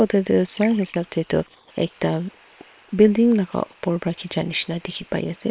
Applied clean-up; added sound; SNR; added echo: neural separator model SepFormer WHAM!.